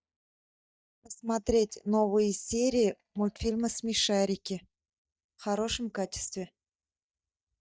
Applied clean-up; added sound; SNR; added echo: neural mask model DeepFilterNet 3.